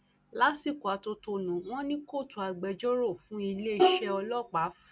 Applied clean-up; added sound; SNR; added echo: none; Bowed string instrument; -3 dB; none.